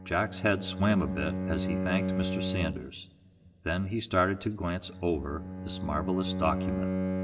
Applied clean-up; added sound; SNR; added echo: none; Bowed string instrument; 3 dB; reverberation time 1.8 s.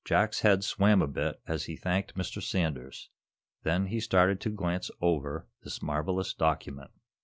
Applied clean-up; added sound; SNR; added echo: none; none; none; none.